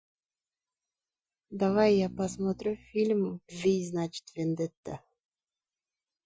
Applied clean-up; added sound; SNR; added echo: classical method Wiener filter.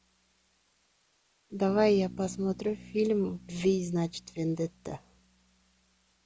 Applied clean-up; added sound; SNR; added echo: none; Bass guitar; 19 dB; none.